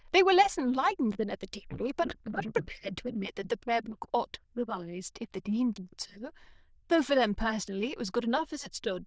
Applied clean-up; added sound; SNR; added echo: neural diffusion model UNIVERSE++.